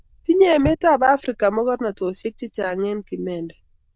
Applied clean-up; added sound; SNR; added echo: neural diffusion model UNIVERSE++.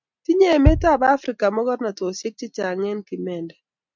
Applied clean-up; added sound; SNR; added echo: neural mask model RNNoise.